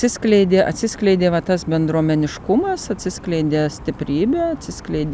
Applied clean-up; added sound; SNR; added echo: none; none; none; none.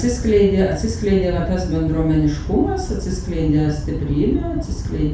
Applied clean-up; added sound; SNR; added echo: none; Wind / Boat, Water vehicle; 6 dB; reverberation time 0.4 s.